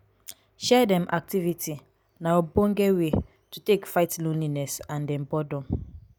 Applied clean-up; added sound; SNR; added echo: none; none; none; none.